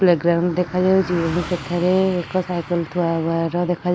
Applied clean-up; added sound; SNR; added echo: none; Car passing by; 16 dB; none.